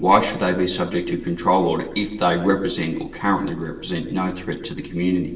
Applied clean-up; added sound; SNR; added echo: none; none; none; reverberation time 0.8 s.